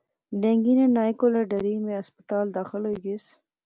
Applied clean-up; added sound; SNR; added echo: none; none; none; none.